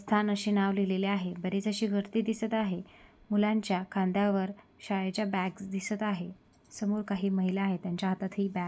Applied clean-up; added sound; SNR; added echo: none; none; none; none.